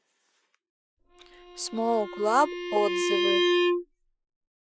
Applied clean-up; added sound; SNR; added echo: classical method Wiener filter.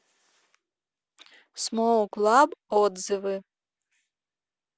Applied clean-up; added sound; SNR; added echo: none; none; none; none.